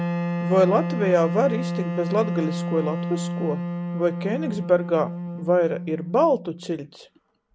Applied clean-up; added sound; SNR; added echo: none; Wind instrument, woodwind instrument; 4 dB; none.